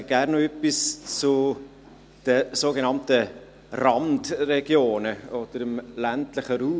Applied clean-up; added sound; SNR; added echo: none; none; none; none.